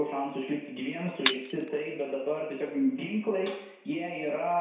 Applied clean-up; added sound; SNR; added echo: none; Shatter; 5 dB; reverberation time 0.7 s.